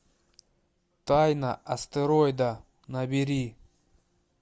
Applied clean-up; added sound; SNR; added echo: none; none; none; none.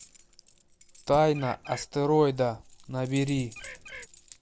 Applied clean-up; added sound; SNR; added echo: none; Bird + Keys jangling; 19 dB; none.